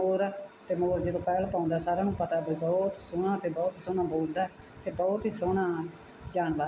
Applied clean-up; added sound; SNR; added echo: none; none; none; none.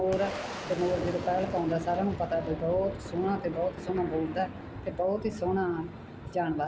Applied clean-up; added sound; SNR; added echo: none; Boom; 9 dB; none.